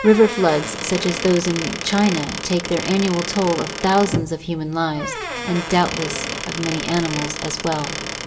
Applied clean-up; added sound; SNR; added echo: none; Squeak / Wood; 7 dB; reverberation time 0.5 s.